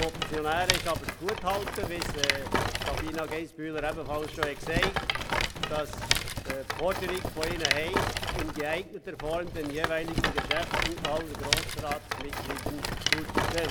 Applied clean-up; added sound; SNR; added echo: none; Rattle; -2 dB; none.